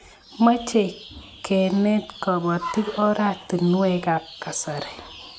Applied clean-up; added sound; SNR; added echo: none; none; none; none.